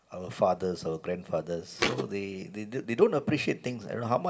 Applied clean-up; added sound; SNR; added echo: none; Thump, thud; 1 dB; reverberation time 1.6 s.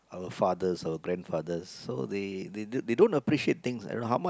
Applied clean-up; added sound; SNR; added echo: none; none; none; none.